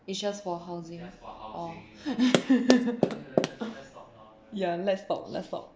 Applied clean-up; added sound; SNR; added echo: none; Run; -2 dB; none.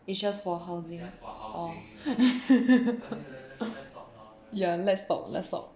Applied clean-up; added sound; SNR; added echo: none; none; none; none.